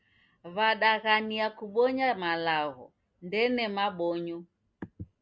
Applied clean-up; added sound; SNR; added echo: none; none; none; none.